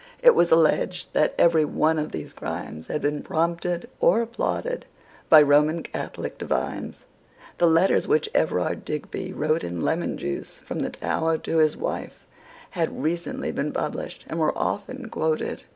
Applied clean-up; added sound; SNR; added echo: none; none; none; none.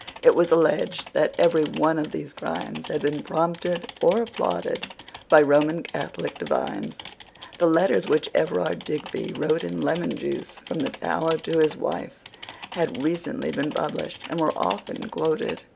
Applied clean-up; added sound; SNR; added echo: none; Typing; 18 dB; none.